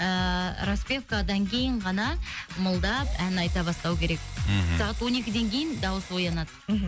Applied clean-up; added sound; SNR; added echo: none; Drill; 19 dB; none.